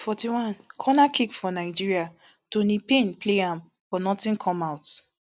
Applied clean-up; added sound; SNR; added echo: none; none; none; none.